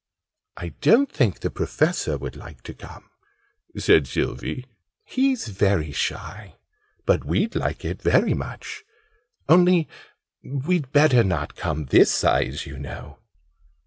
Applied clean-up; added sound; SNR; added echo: none; none; none; none.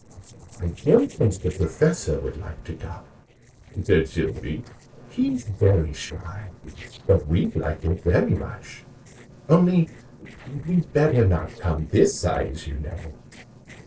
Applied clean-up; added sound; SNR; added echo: neural separator model SepFormer DNS4.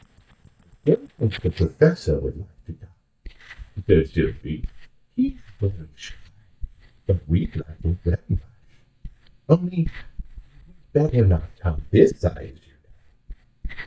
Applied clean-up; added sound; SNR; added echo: neural mask model DeepFilterNet 3.